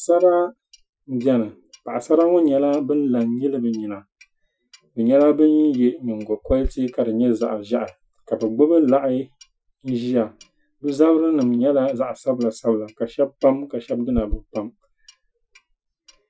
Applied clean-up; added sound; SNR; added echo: classical method Wiener filter.